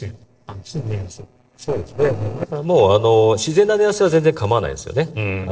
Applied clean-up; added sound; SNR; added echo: neural separator model SepFormer DNS4.